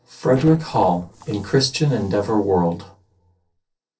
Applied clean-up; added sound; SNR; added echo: neural separator model SepFormer DNS4.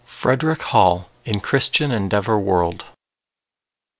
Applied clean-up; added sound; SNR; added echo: none; none; none; none.